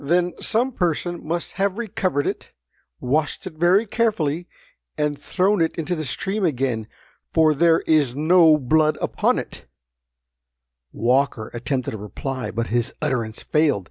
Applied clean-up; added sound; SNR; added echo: none; none; none; none.